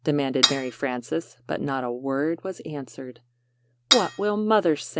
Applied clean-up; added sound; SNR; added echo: none; Cutlery, silverware / Dishes, pots, and pans; -1 dB; none.